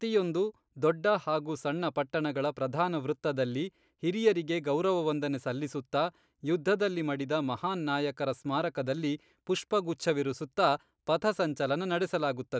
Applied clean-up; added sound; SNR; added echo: none; none; none; none.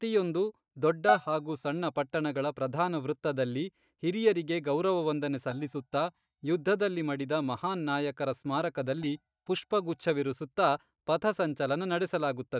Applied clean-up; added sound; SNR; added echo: neural mask model DeepFilterNet 3.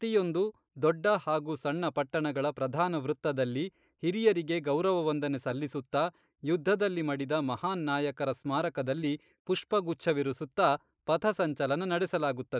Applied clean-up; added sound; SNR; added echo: neural mask model Resemble Enhance denoiser.